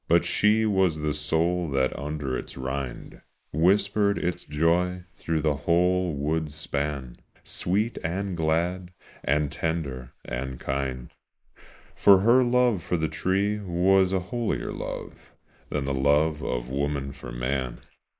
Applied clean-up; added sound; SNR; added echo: neural mask model Resemble Enhance denoiser.